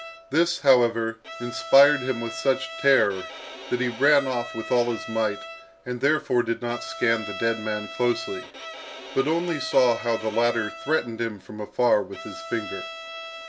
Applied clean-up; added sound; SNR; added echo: none; Bowed string instrument; 13 dB; none.